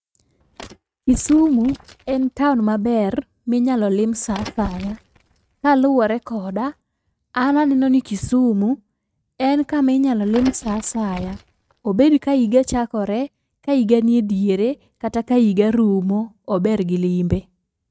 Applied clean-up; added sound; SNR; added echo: neural mask model RNNoise.